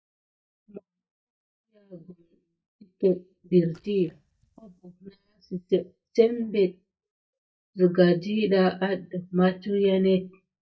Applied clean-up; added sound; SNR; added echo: neural mask model DeepFilterNet 3.